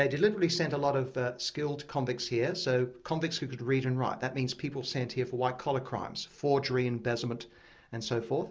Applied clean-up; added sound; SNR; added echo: none; none; none; none.